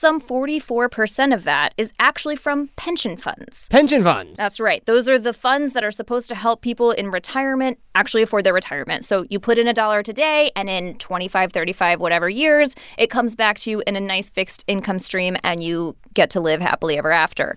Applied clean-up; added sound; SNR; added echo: none; none; none; none.